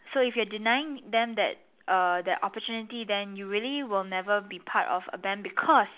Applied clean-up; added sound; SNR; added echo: none; none; none; none.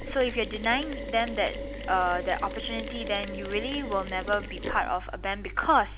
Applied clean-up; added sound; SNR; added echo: none; Mechanisms; 8 dB; none.